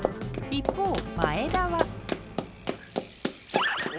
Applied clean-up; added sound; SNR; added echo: none; Run; 2 dB; none.